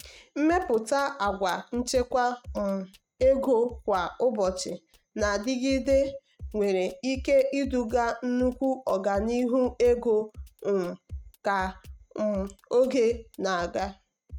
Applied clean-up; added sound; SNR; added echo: neural mask model RNNoise.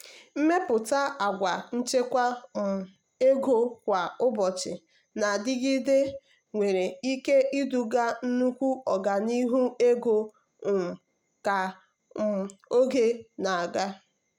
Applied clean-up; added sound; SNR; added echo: none; none; none; none.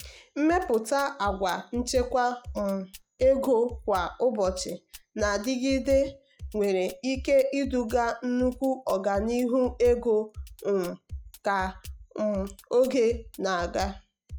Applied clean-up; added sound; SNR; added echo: classical method log-MMSE.